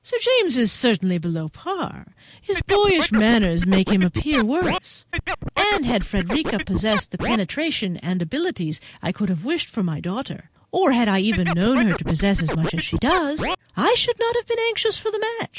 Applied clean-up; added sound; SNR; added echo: neural mask model Resemble Enhance denoiser.